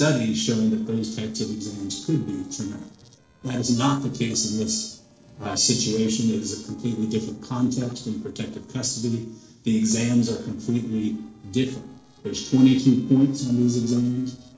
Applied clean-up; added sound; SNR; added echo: neural separator model SepFormer DNS4.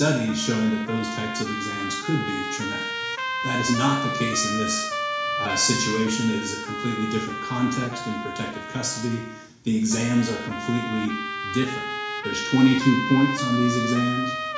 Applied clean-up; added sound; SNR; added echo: none; Trumpet; 5 dB; reverberation time 0.7 s.